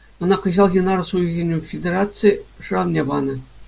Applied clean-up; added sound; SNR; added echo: none; none; none; none.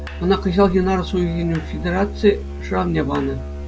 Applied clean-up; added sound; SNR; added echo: none; Musical instrument; 9 dB; none.